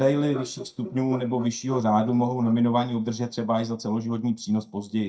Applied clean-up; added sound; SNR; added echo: neural mask model DeepFilterNet 3.